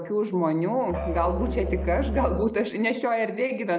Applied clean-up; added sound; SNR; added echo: none; Musical instrument; 4 dB; none.